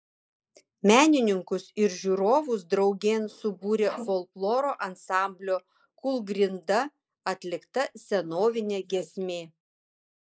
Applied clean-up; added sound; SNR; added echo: neural mask model Resemble Enhance denoiser.